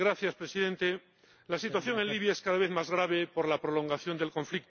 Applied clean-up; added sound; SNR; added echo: none; none; none; none.